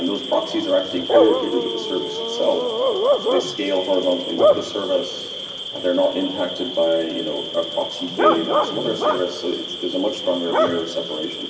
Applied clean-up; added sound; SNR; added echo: none; Bark / Cricket; 0 dB; reverberation time 2.4 s.